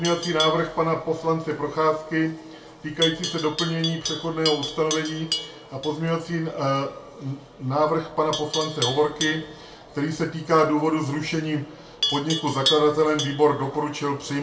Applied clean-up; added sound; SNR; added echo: none; Livestock, farm animals, working animals; 9 dB; reverberation time 0.3 s.